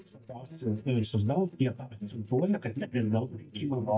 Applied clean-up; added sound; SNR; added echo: neural mask model DeepFilterNet 3.